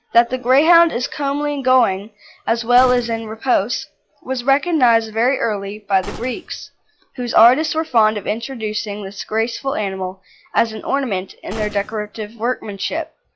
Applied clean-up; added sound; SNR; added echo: classical method log-MMSE.